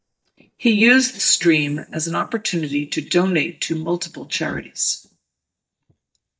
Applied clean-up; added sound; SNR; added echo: neural mask model DeepFilterNet 3.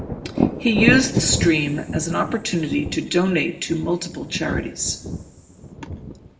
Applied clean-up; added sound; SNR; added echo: none; Thunder; 4 dB; reverberation time 1.3 s.